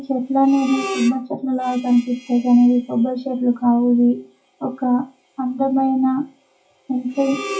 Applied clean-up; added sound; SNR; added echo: classical method WPE with log-MMSE.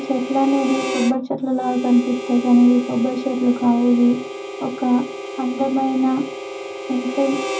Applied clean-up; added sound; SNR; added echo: none; Harmonica; 10 dB; reverberation time 0.4 s.